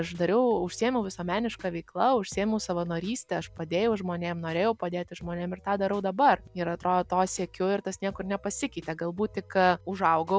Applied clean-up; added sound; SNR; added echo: none; none; none; none.